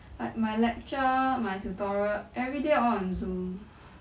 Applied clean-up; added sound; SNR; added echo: none; none; none; none.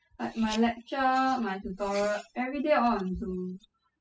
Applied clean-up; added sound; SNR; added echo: classical method spectral subtraction.